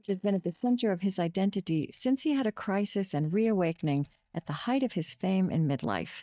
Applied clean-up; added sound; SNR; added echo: neural mask model DeepFilterNet 3.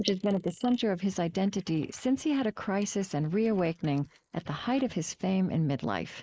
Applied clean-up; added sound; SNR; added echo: neural mask model Resemble Enhance denoiser.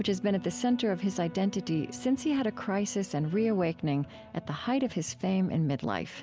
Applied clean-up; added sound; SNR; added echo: none; none; none; none.